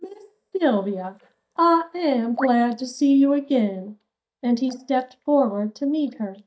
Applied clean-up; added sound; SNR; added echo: neural mask model DeepFilterNet 3.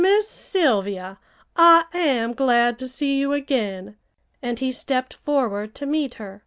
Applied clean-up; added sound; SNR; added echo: none; none; none; none.